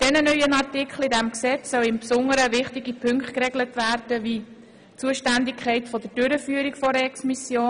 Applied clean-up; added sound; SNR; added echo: none; none; none; none.